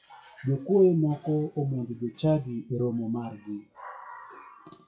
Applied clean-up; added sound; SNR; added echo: classical method WPE with log-MMSE.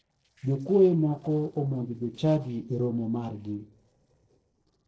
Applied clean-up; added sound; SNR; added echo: neural separator model SepFormer DNS4.